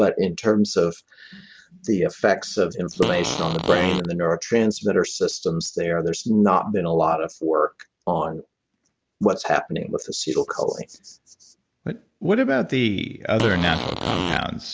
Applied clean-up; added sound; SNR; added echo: none; Fart; 4 dB; none.